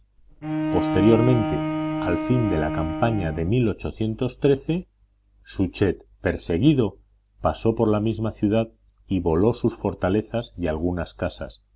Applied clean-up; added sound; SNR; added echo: none; Bowed string instrument; 3 dB; none.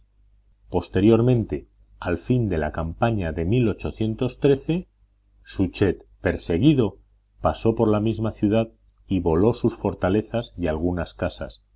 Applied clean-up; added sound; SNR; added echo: none; none; none; none.